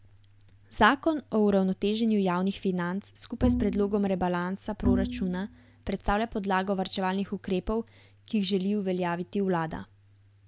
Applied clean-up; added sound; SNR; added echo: none; Bowed string instrument; 3 dB; none.